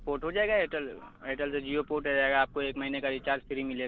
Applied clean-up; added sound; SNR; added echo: none; Thunder; 19 dB; none.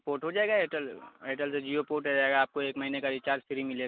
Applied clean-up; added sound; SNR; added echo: none; none; none; none.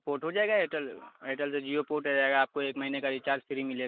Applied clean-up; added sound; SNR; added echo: neural mask model Resemble Enhance denoiser.